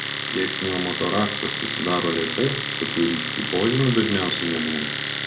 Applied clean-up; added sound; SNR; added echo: none; Domestic sounds, home sounds; 0 dB; reverberation time 0.4 s.